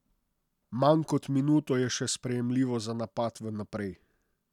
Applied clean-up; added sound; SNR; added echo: none; none; none; none.